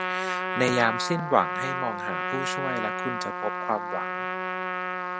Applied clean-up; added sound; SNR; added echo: none; Trumpet; 0 dB; none.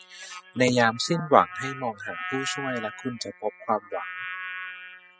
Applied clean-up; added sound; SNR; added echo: classical method spectral subtraction.